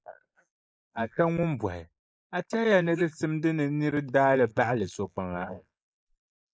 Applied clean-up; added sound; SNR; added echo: neural mask model Resemble Enhance denoiser.